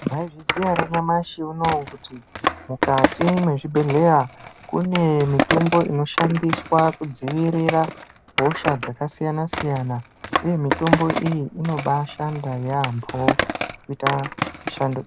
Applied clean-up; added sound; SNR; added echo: none; Skateboard; 5 dB; none.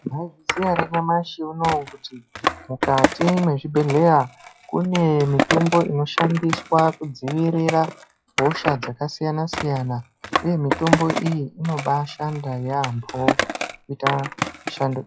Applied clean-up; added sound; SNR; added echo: classical method log-MMSE.